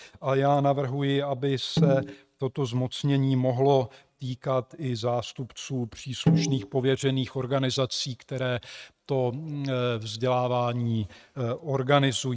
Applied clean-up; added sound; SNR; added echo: neural mask model RNNoise.